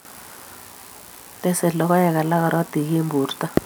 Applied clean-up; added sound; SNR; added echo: none; none; none; none.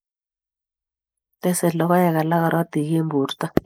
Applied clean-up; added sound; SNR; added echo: neural mask model Resemble Enhance denoiser.